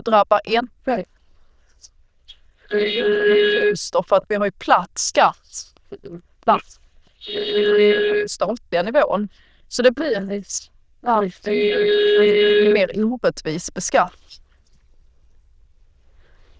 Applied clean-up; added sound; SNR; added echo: neural diffusion model UNIVERSE++.